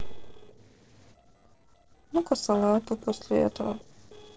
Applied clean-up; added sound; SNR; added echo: neural separator model SepFormer DNS4.